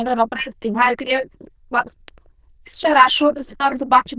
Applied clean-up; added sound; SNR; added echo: neural diffusion model UNIVERSE++.